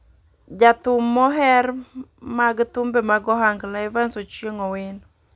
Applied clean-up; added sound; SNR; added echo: none; none; none; none.